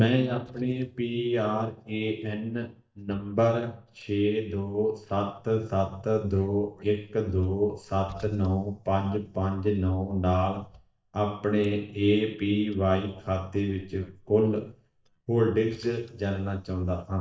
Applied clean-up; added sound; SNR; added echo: neural mask model DeepFilterNet 3.